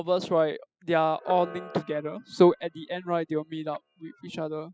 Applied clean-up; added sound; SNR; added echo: classical method spectral subtraction.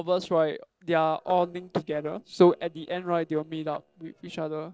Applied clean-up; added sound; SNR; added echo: neural separator model SepFormer DNS4.